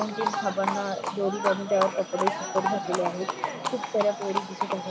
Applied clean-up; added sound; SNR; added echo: none; Livestock, farm animals, working animals; 1 dB; none.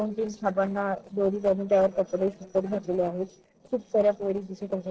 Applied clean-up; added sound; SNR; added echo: neural separator model SepFormer DNS4.